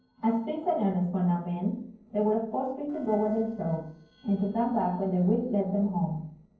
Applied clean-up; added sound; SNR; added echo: neural separator model SepFormer DNS4.